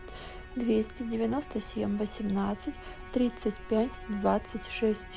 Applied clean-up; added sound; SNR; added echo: none; Musical instrument + Stream / Bird; 13 dB; none.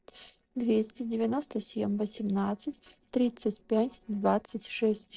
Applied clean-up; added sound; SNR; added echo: neural separator model SepFormer DNS4.